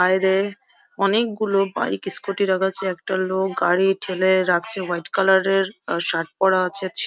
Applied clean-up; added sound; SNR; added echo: none; none; none; none.